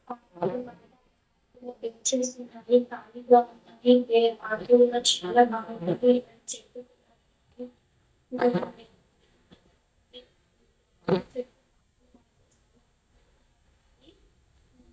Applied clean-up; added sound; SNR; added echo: neural mask model DeepFilterNet 3.